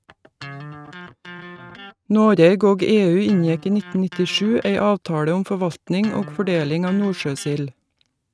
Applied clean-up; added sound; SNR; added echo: neural mask model RNNoise.